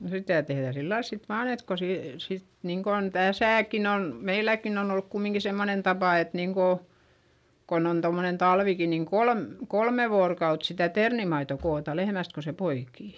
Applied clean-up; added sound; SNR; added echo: none; none; none; none.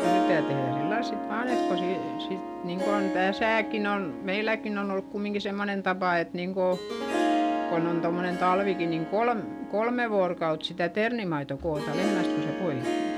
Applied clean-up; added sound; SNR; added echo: none; Harp; 2 dB; none.